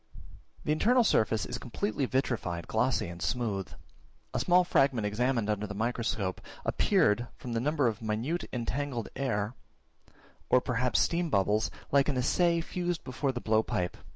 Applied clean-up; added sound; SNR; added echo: none; none; none; none.